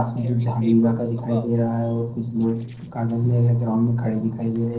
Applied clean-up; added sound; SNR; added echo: neural separator model SepFormer DNS4.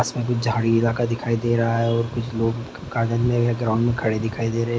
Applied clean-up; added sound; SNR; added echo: none; none; none; none.